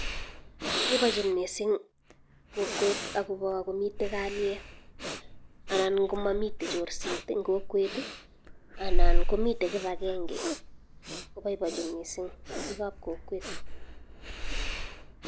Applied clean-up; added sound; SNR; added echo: none; Breathing; -3 dB; none.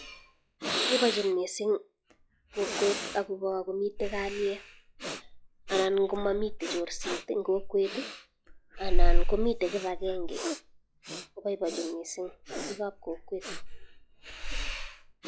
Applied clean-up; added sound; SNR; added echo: classical method log-MMSE.